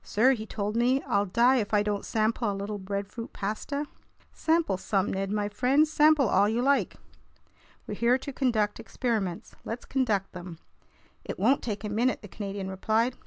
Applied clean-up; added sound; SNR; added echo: none; none; none; none.